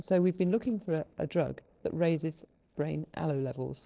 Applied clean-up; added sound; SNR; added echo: neural separator model SepFormer DNS4.